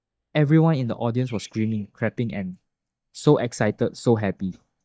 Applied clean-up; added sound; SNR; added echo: neural mask model DeepFilterNet 3.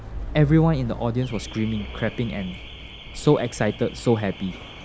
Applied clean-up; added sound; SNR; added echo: none; Alarm / Car; 12 dB; none.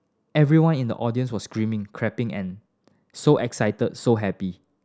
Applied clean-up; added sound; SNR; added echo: none; none; none; none.